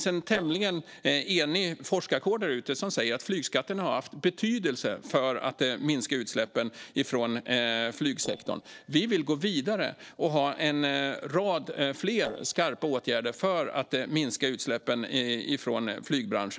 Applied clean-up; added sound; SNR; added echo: neural separator model SepFormer DNS4.